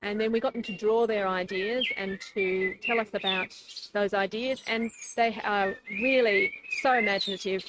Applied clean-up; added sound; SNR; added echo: neural mask model RNNoise.